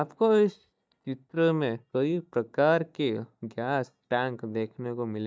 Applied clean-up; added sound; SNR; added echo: neural mask model DeepFilterNet 3.